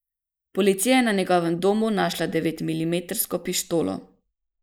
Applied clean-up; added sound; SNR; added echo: neural mask model Resemble Enhance denoiser.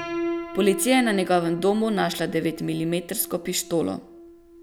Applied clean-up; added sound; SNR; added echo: none; Piano; 10 dB; none.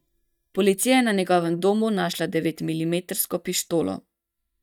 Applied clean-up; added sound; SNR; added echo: neural mask model DeepFilterNet 3.